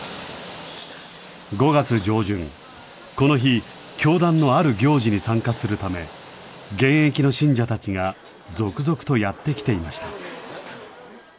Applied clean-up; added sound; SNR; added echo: none; none; none; none.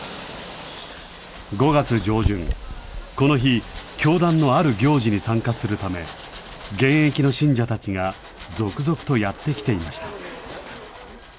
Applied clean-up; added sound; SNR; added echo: none; Domestic sounds, home sounds; 14 dB; none.